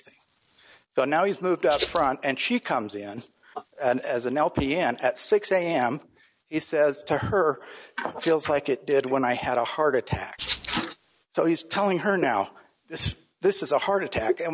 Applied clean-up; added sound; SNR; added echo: none; Rattle (instrument); 3 dB; none.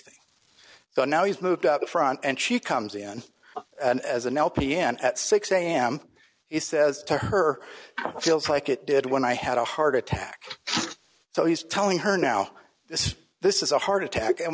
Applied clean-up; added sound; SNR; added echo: none; none; none; none.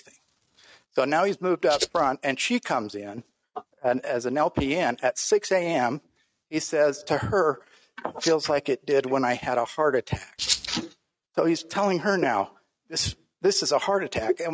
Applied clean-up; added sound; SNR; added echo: neural mask model RNNoise.